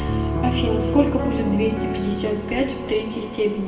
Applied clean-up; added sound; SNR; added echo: none; Piano; 2 dB; reverberation time 2.2 s.